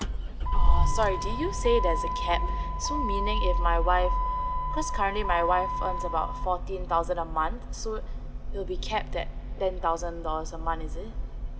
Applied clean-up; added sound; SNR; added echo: none; Motor vehicle (road); -3 dB; none.